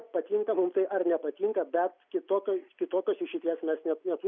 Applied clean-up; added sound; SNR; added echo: none; none; none; none.